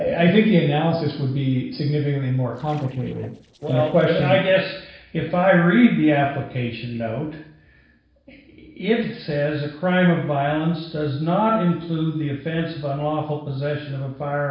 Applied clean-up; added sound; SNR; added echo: neural separator model SepFormer DNS4.